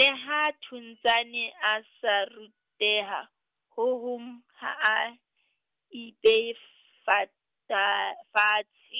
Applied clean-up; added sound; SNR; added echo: none; none; none; none.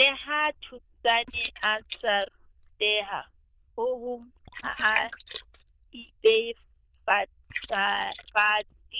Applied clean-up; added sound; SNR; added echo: neural diffusion model UNIVERSE++.